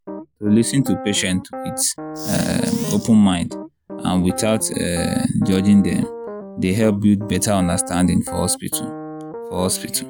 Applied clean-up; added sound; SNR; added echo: none; Piano; 12 dB; none.